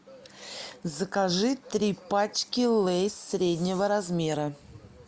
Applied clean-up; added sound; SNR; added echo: none; none; none; none.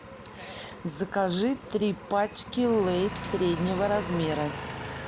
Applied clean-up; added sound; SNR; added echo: none; Engine; 10 dB; none.